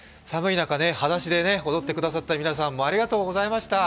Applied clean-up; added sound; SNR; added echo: none; none; none; none.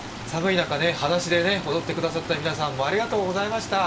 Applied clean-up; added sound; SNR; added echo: none; Stream; 11 dB; reverberation time 0.8 s.